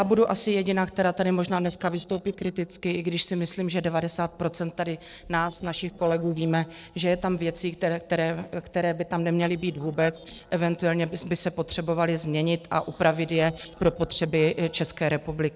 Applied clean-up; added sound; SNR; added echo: neural separator model SepFormer DNS4.